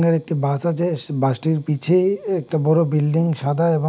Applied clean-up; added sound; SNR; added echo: none; none; none; none.